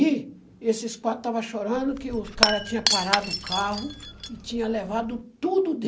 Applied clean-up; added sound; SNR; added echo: none; Shatter / Crushing; 2 dB; none.